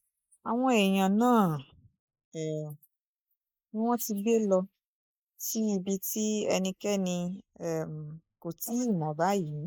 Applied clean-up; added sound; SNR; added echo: neural mask model Resemble Enhance denoiser.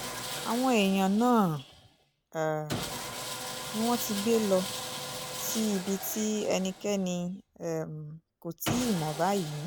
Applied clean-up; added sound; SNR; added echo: none; Sawing; 9 dB; none.